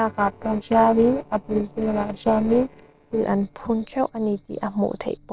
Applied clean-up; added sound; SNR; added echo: neural separator model SepFormer DNS4.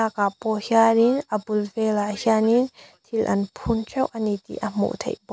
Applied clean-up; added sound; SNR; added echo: none; none; none; none.